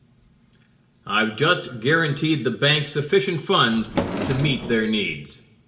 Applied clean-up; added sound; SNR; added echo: none; Drawer open or close; 6 dB; reverberation time 0.6 s.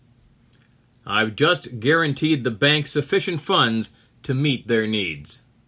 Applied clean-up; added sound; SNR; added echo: none; none; none; none.